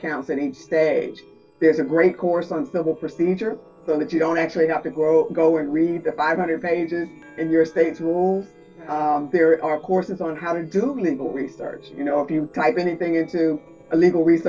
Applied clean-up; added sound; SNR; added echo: neural separator model SepFormer DNS4.